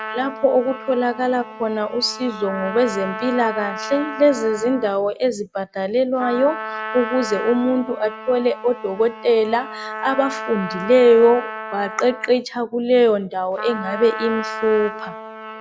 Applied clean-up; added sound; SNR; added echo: none; Trumpet; 11 dB; none.